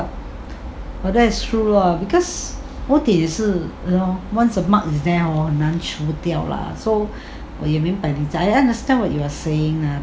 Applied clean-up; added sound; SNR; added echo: none; none; none; none.